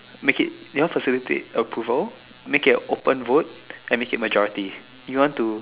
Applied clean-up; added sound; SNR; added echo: none; none; none; none.